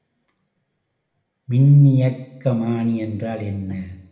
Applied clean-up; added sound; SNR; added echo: none; none; none; reverberation time 0.8 s.